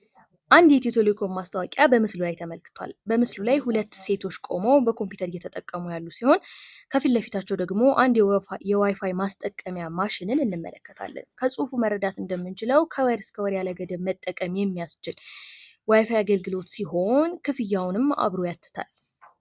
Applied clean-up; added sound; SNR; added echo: none; none; none; none.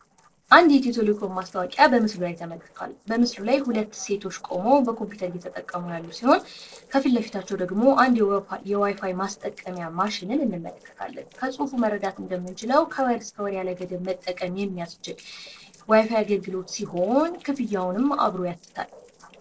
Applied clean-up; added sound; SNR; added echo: neural separator model SepFormer DNS4.